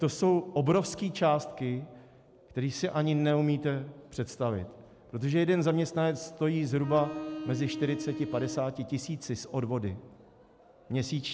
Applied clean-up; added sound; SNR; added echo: none; Bowed string instrument; 8 dB; none.